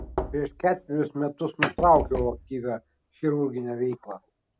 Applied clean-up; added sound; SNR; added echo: none; Knock; 12 dB; none.